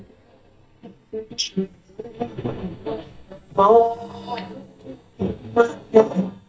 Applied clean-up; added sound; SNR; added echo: neural mask model DeepFilterNet 3.